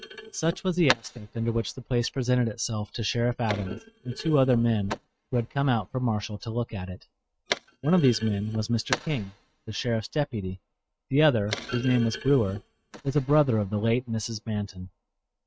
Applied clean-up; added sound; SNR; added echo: neural mask model RNNoise.